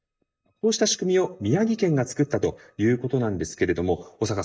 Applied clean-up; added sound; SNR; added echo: neural mask model DeepFilterNet 3.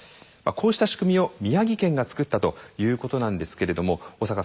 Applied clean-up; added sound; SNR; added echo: none; none; none; none.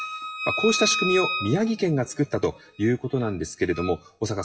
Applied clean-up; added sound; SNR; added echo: classical method WPE with log-MMSE.